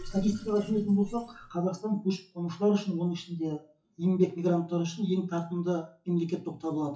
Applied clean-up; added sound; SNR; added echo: classical method WPE with log-MMSE.